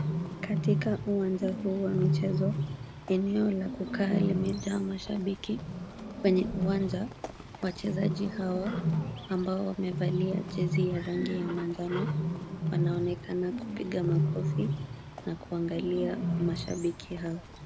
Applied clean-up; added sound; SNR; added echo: none; Bird; 2 dB; none.